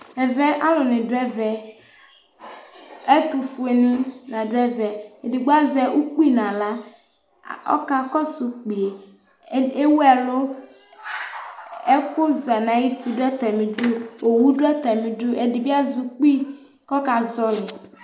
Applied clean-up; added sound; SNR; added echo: none; none; none; none.